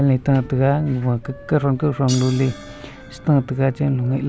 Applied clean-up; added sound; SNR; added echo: none; Wind instrument, woodwind instrument + Crash cymbal; 20 dB; none.